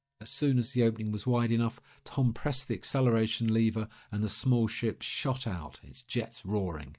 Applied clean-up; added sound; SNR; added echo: neural mask model DeepFilterNet 3.